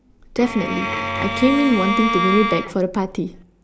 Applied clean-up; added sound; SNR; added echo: none; Bowed string instrument; 4 dB; none.